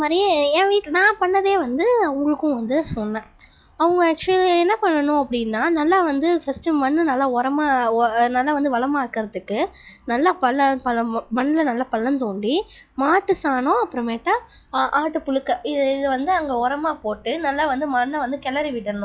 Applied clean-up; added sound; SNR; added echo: classical method log-MMSE.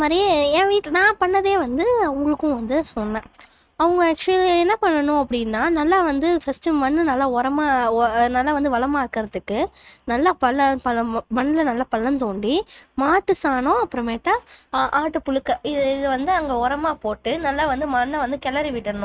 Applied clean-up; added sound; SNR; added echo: neural mask model RNNoise.